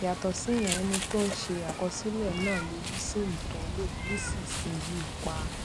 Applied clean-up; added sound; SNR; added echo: none; Meow; 2 dB; none.